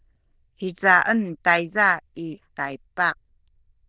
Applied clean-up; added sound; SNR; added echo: neural diffusion model UNIVERSE++.